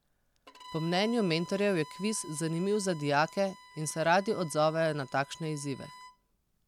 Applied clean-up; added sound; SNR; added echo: none; Bowed string instrument; 19 dB; none.